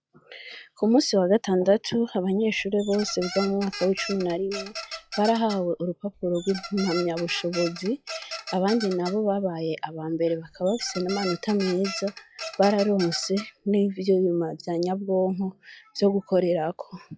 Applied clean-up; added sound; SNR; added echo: classical method log-MMSE.